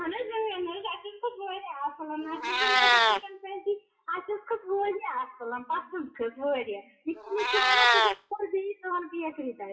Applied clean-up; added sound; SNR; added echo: classical method WPE with log-MMSE.